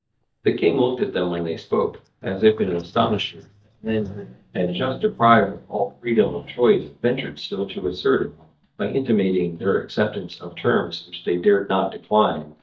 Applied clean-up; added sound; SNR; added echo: neural mask model DeepFilterNet 3.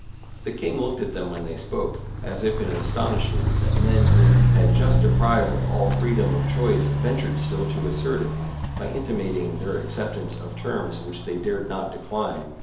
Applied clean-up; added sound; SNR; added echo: none; Walk, footsteps; -5 dB; reverberation time 2.2 s.